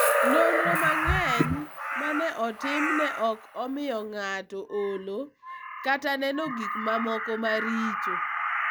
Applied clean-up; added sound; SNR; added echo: none; Crow; -1 dB; none.